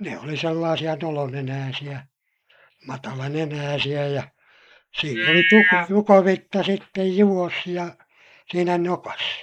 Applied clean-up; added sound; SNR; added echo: neural mask model Resemble Enhance denoiser.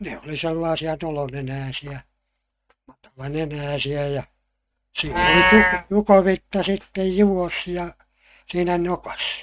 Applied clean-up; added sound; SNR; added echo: neural mask model RNNoise.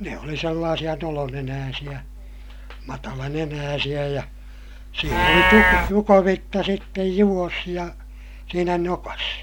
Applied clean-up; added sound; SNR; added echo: none; Livestock, farm animals, working animals; 4 dB; none.